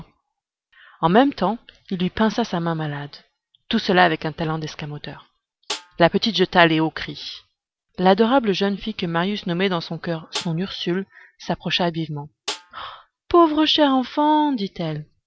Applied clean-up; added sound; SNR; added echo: none; Snare drum; 15 dB; none.